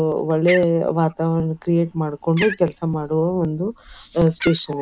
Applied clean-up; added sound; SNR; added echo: neural mask model Resemble Enhance denoiser.